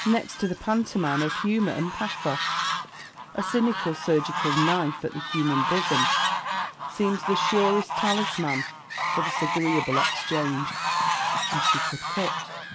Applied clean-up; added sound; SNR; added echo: none; Fowl; 0 dB; none.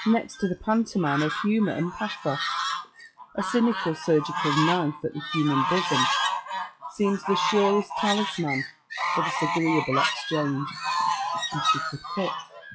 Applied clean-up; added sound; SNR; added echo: classical method log-MMSE.